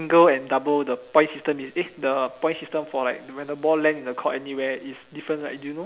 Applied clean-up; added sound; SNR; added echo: none; none; none; none.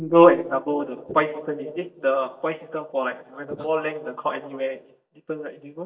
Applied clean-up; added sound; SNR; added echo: neural mask model DeepFilterNet 3.